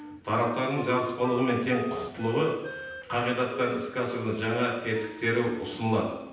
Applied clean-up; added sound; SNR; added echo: none; Wind instrument, woodwind instrument; 11 dB; reverberation time 0.9 s.